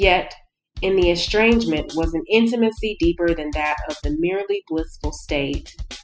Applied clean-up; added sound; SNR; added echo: classical method spectral subtraction.